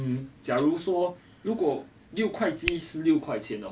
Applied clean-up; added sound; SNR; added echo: none; Hands + Tambourine; 11 dB; none.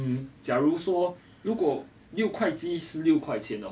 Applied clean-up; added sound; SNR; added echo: none; none; none; none.